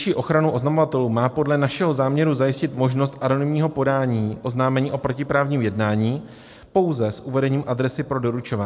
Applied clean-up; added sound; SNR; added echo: none; none; none; none.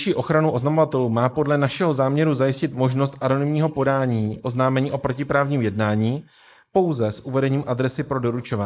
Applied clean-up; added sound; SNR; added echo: neural mask model Resemble Enhance denoiser.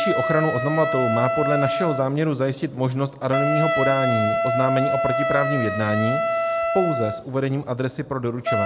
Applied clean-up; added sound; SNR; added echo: none; Wind instrument, woodwind instrument; 0 dB; none.